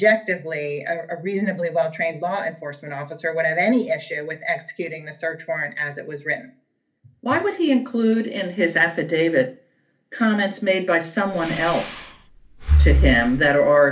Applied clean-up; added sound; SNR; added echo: none; Breathing; -1 dB; reverberation time 0.3 s.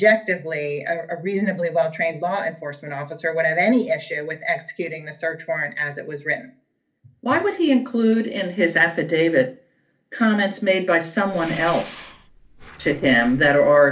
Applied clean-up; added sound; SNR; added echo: neural separator model SepFormer DNS4.